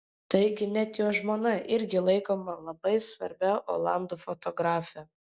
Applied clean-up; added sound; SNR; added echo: none; none; none; none.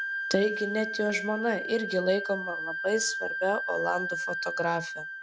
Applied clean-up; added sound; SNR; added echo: none; Wind instrument, woodwind instrument; 4 dB; none.